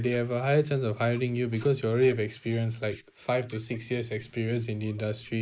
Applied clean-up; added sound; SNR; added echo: neural mask model Resemble Enhance denoiser.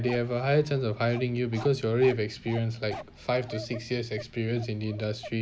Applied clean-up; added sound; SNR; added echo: none; Bark; 17 dB; none.